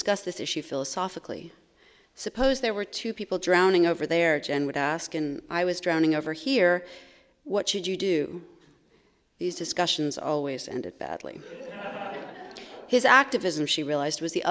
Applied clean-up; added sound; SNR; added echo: none; none; none; none.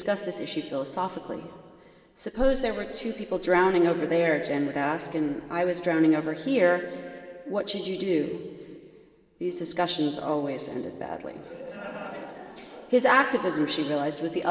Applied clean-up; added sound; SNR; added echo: none; none; none; reverberation time 2.7 s.